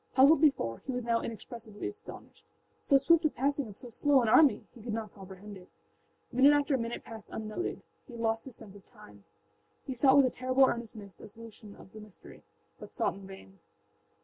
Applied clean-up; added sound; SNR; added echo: none; none; none; none.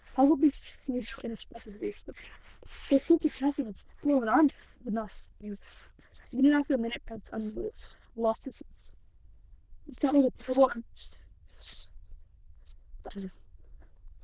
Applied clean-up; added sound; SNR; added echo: neural diffusion model UNIVERSE++.